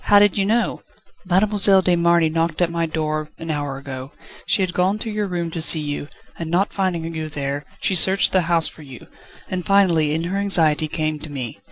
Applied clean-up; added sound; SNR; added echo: none; none; none; none.